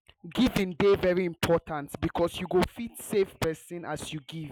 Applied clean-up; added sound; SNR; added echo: none; none; none; none.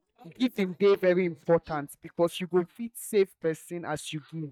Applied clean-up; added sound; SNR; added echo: neural mask model DeepFilterNet 3.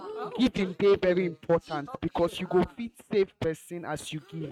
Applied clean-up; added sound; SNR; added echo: neural mask model RNNoise.